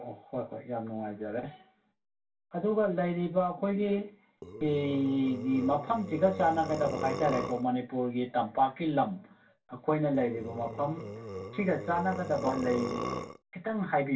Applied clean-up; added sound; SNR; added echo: none; Burping, eructation; 8 dB; reverberation time 0.2 s.